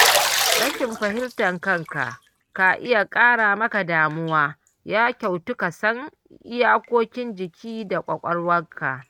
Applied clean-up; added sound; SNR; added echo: neural mask model RNNoise.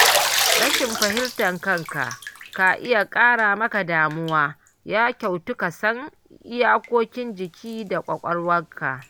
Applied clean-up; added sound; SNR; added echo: none; Bathtub (filling or washing); 5 dB; none.